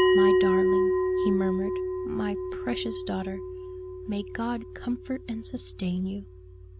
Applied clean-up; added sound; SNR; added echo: none; Bell; -5 dB; none.